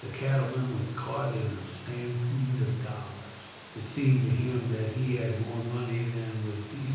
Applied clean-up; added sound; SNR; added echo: none; Water; 18 dB; reverberation time 1.0 s.